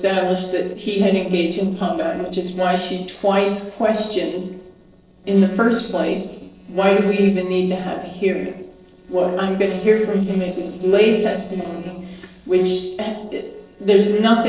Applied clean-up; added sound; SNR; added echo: neural separator model SepFormer DNS4.